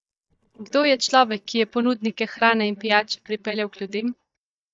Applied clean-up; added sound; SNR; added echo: neural mask model DeepFilterNet 3.